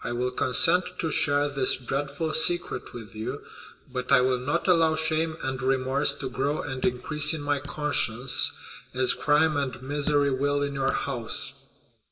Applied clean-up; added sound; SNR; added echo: none; Raindrop / Drip; 13 dB; reverberation time 2.0 s.